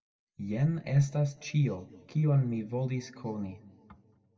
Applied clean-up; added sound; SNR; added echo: none; none; none; reverberation time 1.3 s.